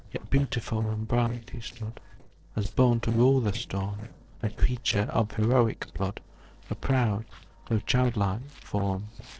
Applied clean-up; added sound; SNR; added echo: neural separator model SepFormer DNS4.